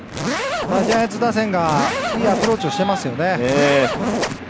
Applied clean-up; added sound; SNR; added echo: none; Zipper (clothing); 2 dB; none.